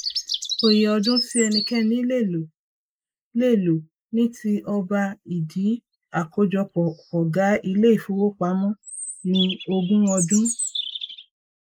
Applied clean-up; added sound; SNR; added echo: neural mask model Resemble Enhance denoiser.